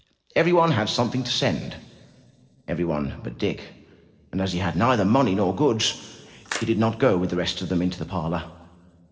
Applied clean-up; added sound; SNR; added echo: neural separator model SepFormer DNS4.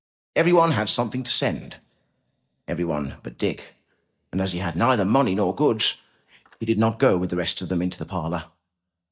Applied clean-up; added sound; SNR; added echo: neural mask model DeepFilterNet 3.